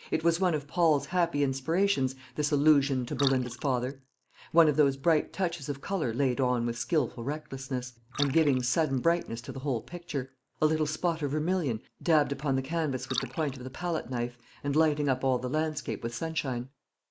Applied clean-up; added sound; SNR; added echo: neural mask model Resemble Enhance denoiser.